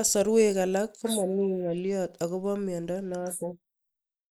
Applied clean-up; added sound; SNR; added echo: neural mask model Resemble Enhance denoiser.